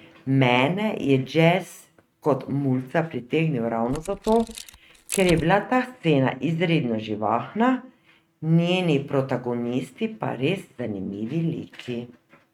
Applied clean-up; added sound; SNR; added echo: neural mask model RNNoise.